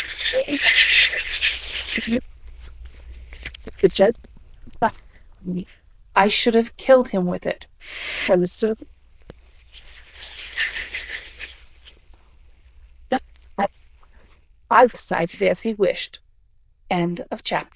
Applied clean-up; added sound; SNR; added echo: neural diffusion model UNIVERSE++.